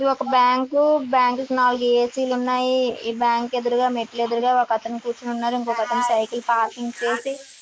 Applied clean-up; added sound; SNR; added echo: neural mask model Resemble Enhance denoiser.